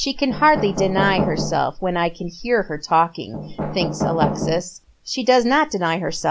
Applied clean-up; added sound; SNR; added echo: none; Knock; 4 dB; none.